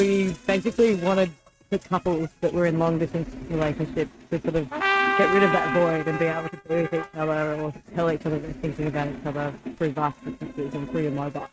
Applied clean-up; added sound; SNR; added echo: neural mask model RNNoise.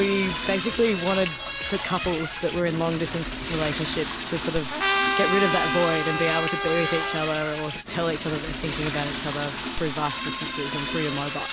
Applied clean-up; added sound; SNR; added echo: none; Toilet flush / Door + Trumpet; 0 dB; none.